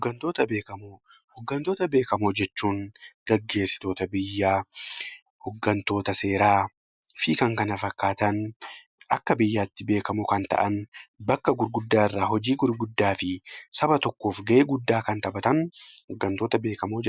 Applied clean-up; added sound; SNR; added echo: none; none; none; none.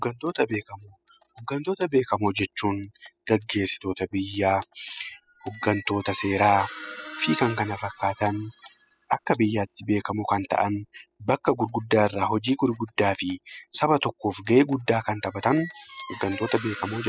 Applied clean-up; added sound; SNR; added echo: classical method spectral subtraction.